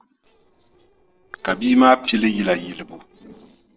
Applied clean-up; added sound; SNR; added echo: neural separator model SepFormer DNS4.